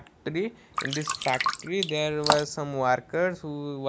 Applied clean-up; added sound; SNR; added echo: none; Drip; 2 dB; none.